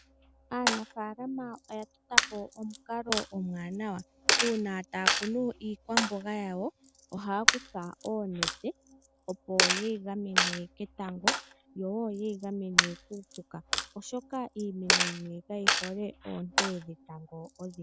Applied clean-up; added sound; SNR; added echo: none; Coin (dropping); -3 dB; none.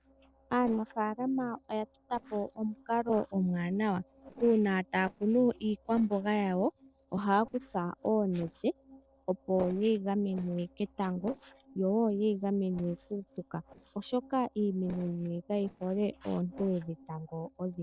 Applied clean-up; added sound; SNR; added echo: neural separator model SepFormer DNS4.